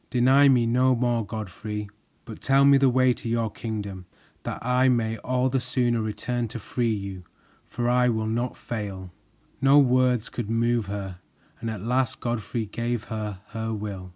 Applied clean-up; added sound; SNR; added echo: none; none; none; none.